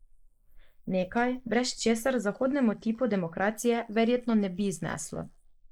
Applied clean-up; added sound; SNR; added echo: neural mask model Resemble Enhance denoiser.